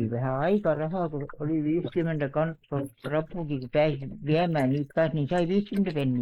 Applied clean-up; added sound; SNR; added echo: neural mask model Resemble Enhance denoiser.